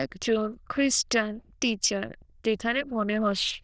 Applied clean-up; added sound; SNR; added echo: neural diffusion model UNIVERSE++.